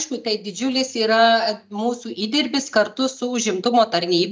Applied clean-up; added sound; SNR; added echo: none; none; none; none.